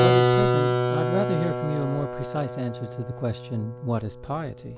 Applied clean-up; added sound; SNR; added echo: none; Keyboard (musical); -4 dB; none.